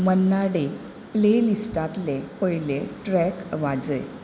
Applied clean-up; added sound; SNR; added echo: none; none; none; none.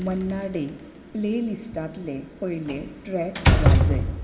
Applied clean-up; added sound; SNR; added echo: none; Slam; -5 dB; reverberation time 1.9 s.